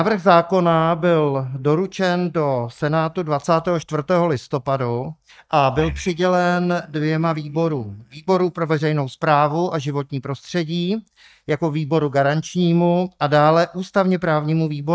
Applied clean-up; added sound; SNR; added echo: neural mask model DeepFilterNet 3.